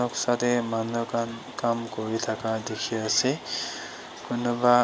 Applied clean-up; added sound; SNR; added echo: none; none; none; none.